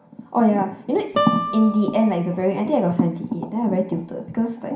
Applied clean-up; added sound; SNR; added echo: none; Guitar; 8 dB; reverberation time 0.5 s.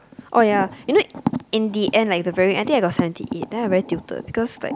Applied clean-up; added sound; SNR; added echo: none; none; none; none.